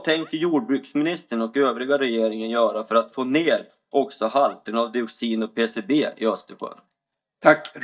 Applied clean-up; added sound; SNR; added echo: neural mask model DeepFilterNet 3.